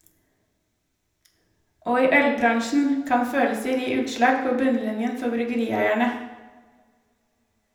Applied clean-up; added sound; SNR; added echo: none; none; none; reverberation time 0.8 s.